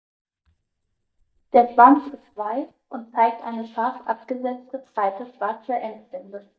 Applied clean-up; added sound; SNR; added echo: neural mask model DeepFilterNet 3.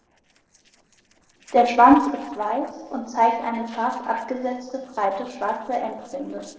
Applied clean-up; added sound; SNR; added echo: neural separator model SepFormer DNS4.